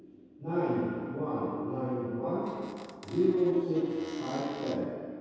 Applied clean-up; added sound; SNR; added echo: none; Squeak / Cupboard open or close; 16 dB; reverberation time 2.0 s.